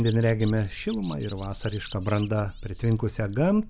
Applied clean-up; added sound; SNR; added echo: none; none; none; none.